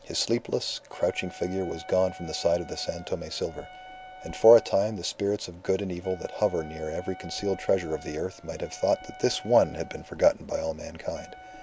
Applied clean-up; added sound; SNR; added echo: none; Wind instrument, woodwind instrument; 19 dB; none.